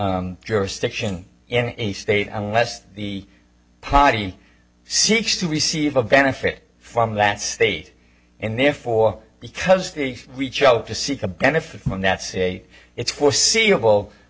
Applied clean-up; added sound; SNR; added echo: none; none; none; none.